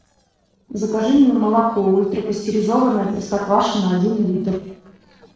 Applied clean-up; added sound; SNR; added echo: neural separator model SepFormer DNS4.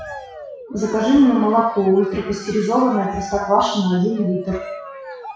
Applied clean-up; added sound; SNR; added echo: classical method WPE with log-MMSE.